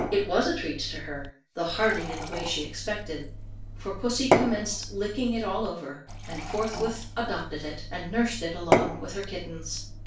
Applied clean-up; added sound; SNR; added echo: none; Fill (with liquid) / Glass / Water; 2 dB; reverberation time 0.3 s.